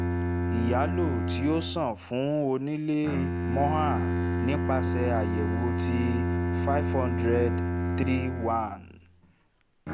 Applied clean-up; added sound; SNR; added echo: none; Bowed string instrument; -2 dB; none.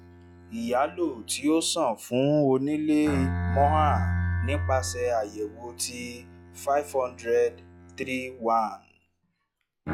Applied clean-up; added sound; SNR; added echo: classical method log-MMSE.